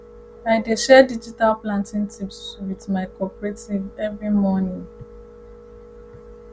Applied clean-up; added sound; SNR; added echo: none; none; none; none.